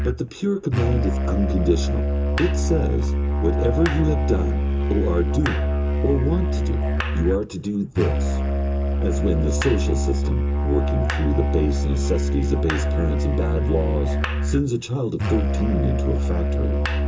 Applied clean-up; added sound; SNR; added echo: none; Musical instrument; -4 dB; reverberation time 0.2 s.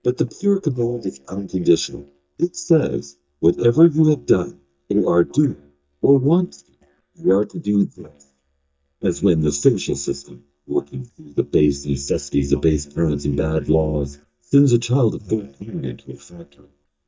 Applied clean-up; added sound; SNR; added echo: neural mask model DeepFilterNet 3.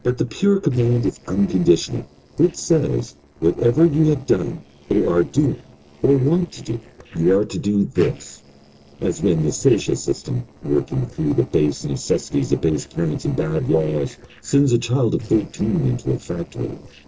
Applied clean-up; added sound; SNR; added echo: neural separator model SepFormer DNS4.